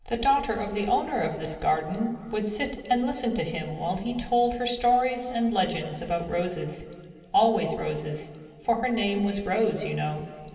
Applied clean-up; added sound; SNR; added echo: none; none; none; reverberation time 2.7 s.